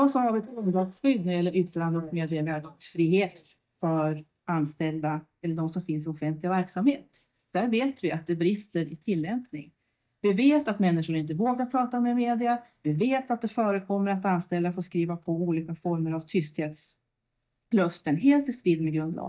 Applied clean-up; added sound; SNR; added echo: neural mask model DeepFilterNet 3.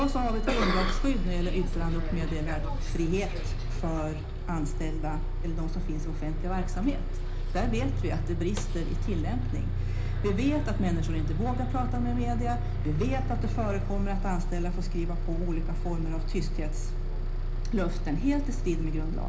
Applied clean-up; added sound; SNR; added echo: none; Bus; -4 dB; reverberation time 0.4 s.